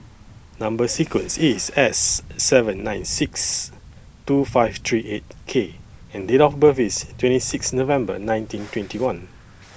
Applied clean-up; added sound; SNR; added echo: none; Thunder / Bicycle; 18 dB; none.